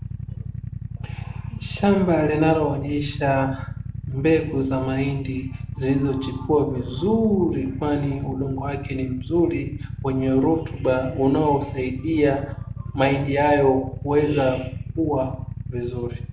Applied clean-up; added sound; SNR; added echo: none; Idling / Motorcycle; 9 dB; reverberation time 0.5 s.